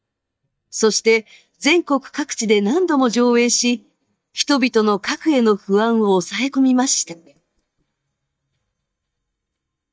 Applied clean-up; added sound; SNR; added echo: neural mask model DeepFilterNet 3.